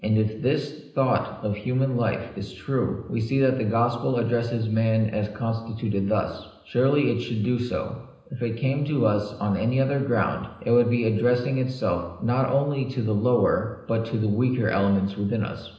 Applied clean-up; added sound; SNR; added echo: none; none; none; reverberation time 0.9 s.